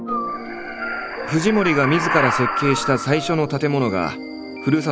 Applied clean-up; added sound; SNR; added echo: none; Animal; 6 dB; none.